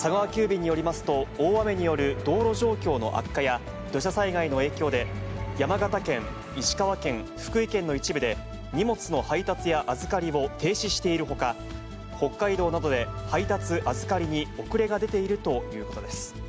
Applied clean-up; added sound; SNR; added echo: none; Bowed string instrument; 11 dB; none.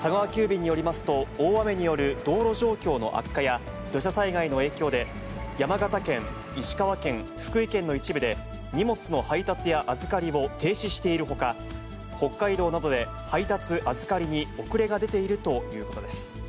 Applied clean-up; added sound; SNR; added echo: none; none; none; none.